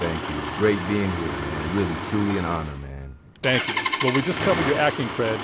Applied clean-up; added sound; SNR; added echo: none; Engine starting; 4 dB; none.